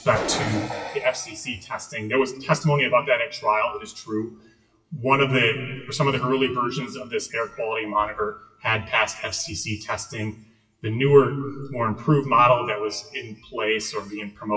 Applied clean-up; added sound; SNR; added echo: classical method WPE with log-MMSE.